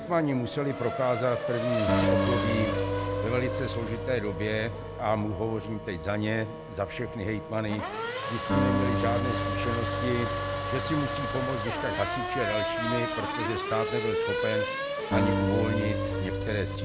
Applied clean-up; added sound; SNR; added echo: none; Acoustic guitar + Race car, auto racing / Accelerating, revving, vroom; -1 dB; none.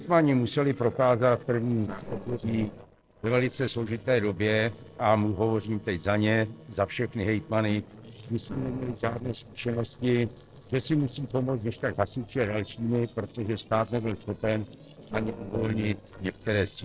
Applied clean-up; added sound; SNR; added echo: neural separator model SepFormer DNS4.